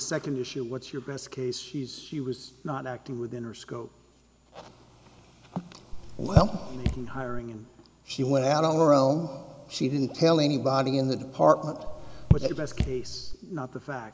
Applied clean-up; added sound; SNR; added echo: none; Raindrop / Drip; 0 dB; none.